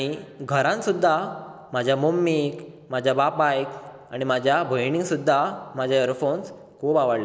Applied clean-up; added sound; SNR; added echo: none; none; none; none.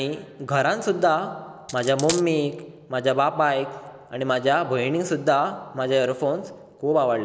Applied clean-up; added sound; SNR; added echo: none; Coin (dropping); 9 dB; none.